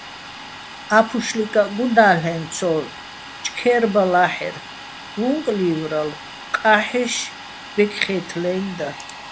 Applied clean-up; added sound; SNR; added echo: none; Domestic sounds, home sounds; 15 dB; none.